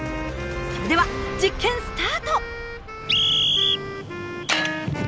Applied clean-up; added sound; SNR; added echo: none; Wind instrument, woodwind instrument; 9 dB; none.